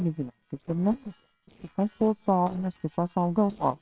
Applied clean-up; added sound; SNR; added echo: neural separator model SepFormer WHAMR!.